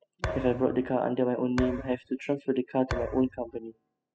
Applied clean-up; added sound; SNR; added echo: classical method spectral subtraction.